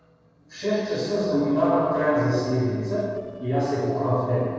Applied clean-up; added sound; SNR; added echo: neural separator model SepFormer DNS4.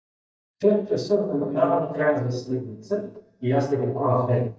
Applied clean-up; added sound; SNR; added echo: neural mask model DeepFilterNet 3.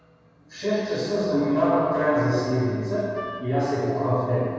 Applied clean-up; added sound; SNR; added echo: none; Wind instrument, woodwind instrument; 14 dB; reverberation time 1.9 s.